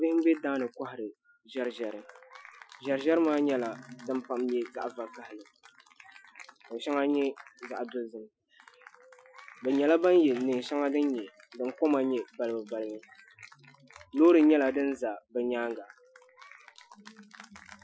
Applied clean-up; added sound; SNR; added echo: classical method Wiener filter.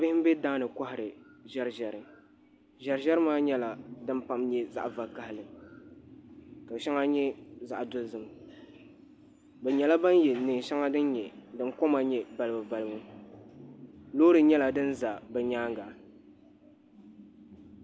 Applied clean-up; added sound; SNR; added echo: none; none; none; none.